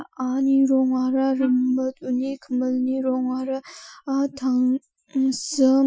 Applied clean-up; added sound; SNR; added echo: classical method Wiener filter.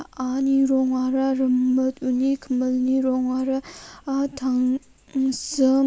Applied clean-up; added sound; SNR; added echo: none; none; none; none.